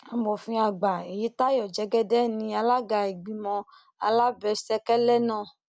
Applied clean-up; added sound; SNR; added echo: none; none; none; none.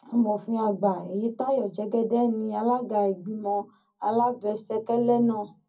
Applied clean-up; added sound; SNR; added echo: none; none; none; reverberation time 0.4 s.